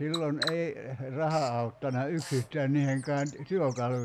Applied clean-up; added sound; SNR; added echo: none; Bird vocalization, bird call, bird song; 14 dB; none.